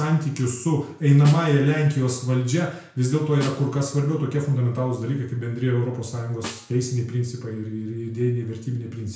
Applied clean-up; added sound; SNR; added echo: none; Snare drum; 18 dB; reverberation time 0.5 s.